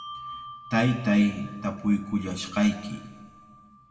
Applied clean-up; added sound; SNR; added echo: none; Bell; 17 dB; reverberation time 1.4 s.